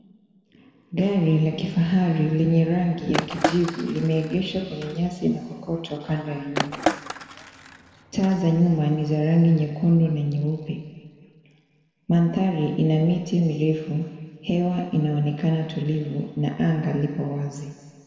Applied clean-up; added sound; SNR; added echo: none; Skateboard; 7 dB; reverberation time 1.9 s.